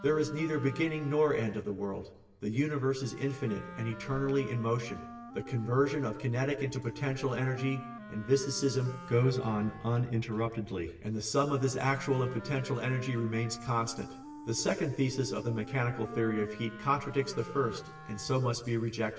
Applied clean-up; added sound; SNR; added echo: none; Wind instrument, woodwind instrument; 15 dB; reverberation time 1.4 s.